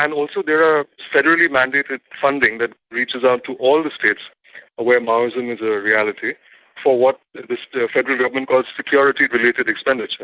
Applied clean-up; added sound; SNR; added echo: none; none; none; none.